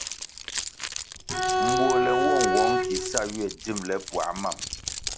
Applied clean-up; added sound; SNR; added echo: none; Keys jangling + Bowed string instrument; -3 dB; none.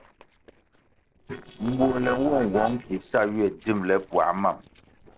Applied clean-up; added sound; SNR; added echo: neural separator model SepFormer DNS4.